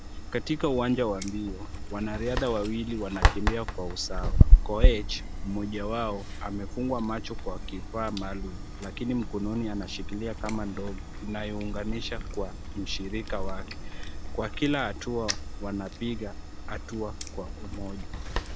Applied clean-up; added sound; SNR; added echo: none; Chewing, mastication; -4 dB; none.